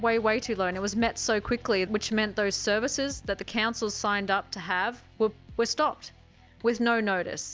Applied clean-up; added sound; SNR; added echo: none; none; none; none.